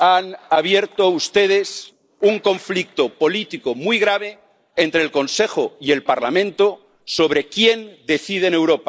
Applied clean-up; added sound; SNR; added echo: neural mask model Resemble Enhance denoiser.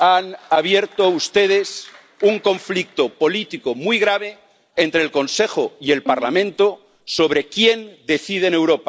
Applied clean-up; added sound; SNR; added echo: none; Bowed string instrument; 18 dB; none.